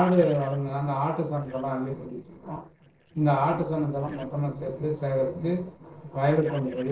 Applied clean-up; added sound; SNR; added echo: neural separator model SepFormer DNS4.